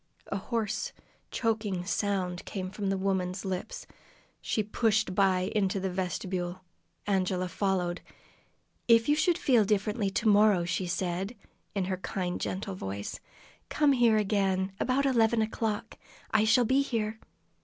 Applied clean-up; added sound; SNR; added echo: none; none; none; none.